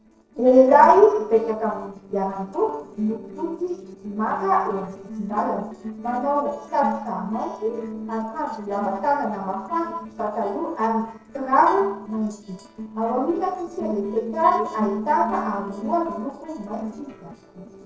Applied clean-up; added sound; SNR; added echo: neural separator model SepFormer DNS4.